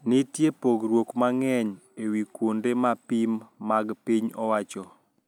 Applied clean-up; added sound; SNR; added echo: none; none; none; none.